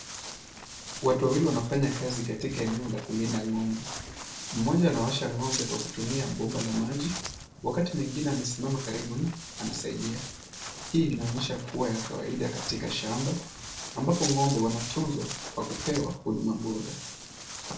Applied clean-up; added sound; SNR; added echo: none; Walk, footsteps; 9 dB; reverberation time 0.4 s.